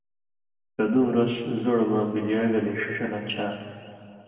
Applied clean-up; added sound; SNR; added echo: none; none; none; reverberation time 2.1 s.